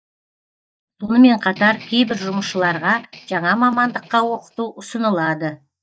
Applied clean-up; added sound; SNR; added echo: neural mask model DeepFilterNet 3.